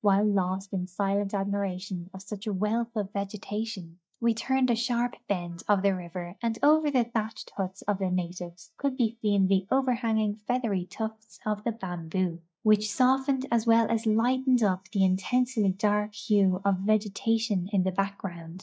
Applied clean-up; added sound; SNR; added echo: neural mask model DeepFilterNet 3.